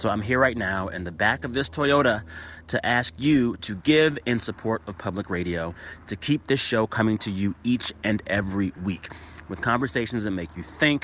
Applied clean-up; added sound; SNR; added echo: none; none; none; none.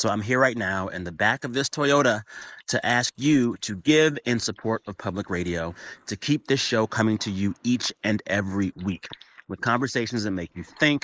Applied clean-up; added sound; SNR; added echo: neural mask model Resemble Enhance denoiser.